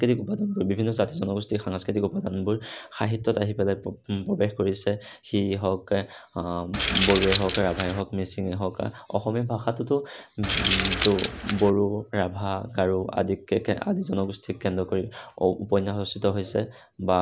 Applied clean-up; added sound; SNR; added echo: none; Keys jangling; -3 dB; none.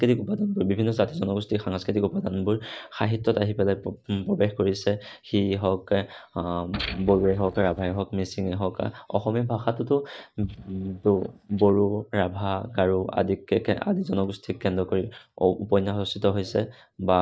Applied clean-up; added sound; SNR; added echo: neural mask model DeepFilterNet 3.